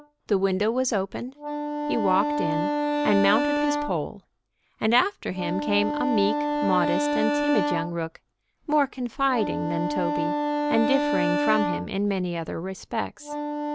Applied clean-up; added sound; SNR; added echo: none; Wind instrument, woodwind instrument; 1 dB; none.